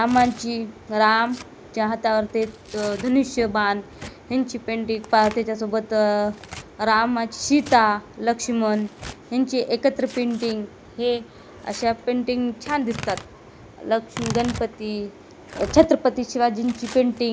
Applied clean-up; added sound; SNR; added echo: none; Tearing; 18 dB; none.